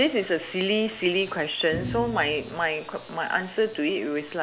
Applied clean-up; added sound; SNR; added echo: none; Thump, thud; 8 dB; none.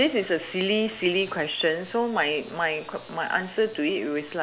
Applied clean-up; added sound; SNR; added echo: none; none; none; none.